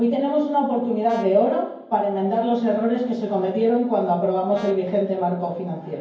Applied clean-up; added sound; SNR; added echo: none; Brass instrument; 18 dB; reverberation time 0.9 s.